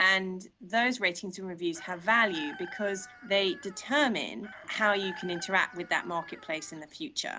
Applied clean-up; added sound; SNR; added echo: none; Chicken, rooster; 16 dB; none.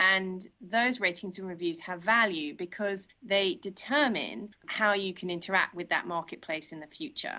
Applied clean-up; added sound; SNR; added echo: none; none; none; none.